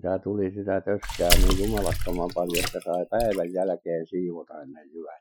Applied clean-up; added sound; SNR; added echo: classical method Wiener filter.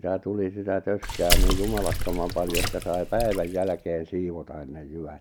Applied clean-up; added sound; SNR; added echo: none; Water / Splash, splatter; -3 dB; none.